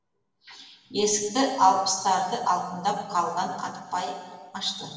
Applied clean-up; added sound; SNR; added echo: none; none; none; reverberation time 1.3 s.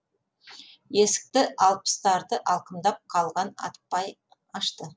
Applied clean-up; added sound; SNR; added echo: none; none; none; none.